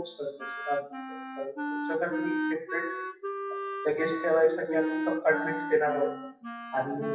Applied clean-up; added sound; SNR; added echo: classical method WPE with log-MMSE.